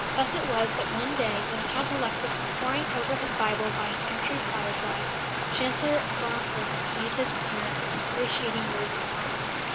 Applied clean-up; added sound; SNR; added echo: none; Stream; -2 dB; none.